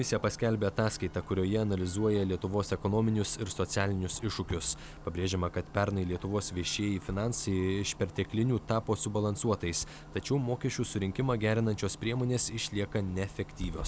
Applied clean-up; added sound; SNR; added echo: none; Clock; 16 dB; none.